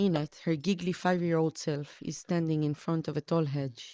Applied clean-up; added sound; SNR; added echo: neural mask model Resemble Enhance denoiser.